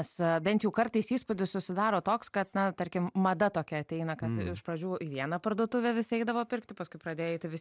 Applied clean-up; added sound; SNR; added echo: none; none; none; none.